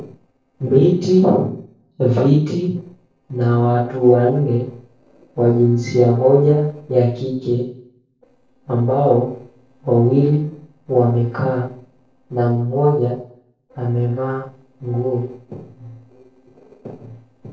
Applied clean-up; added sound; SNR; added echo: neural separator model SepFormer DNS4.